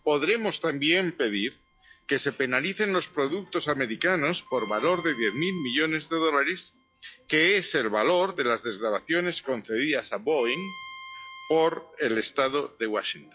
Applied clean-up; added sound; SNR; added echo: classical method log-MMSE.